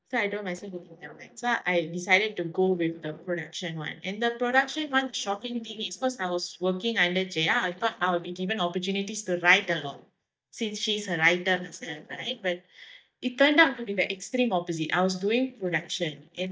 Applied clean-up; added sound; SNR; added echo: neural mask model DeepFilterNet 3.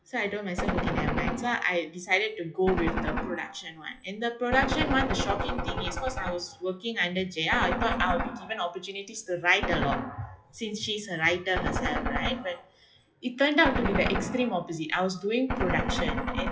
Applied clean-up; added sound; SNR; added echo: classical method WPE with log-MMSE.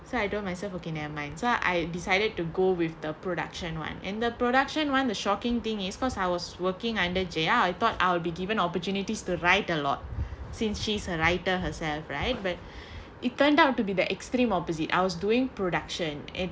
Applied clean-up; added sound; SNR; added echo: none; none; none; none.